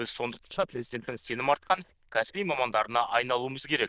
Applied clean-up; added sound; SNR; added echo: neural diffusion model UNIVERSE++.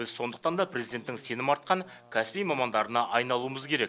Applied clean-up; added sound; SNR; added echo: none; none; none; none.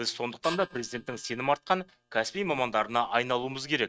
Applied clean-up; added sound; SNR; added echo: neural mask model RNNoise.